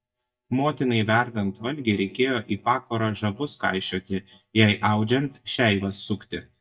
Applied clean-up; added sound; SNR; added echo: neural mask model DeepFilterNet 3.